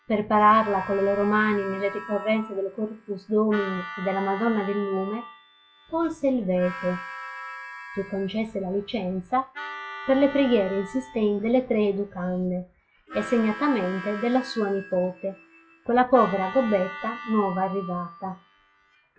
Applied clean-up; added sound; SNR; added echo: classical method log-MMSE.